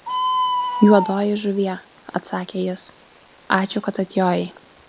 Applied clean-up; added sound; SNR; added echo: none; Bird; 6 dB; none.